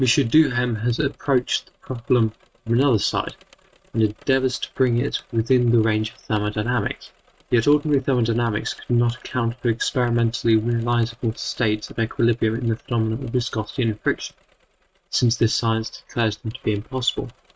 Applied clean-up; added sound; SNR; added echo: neural mask model RNNoise.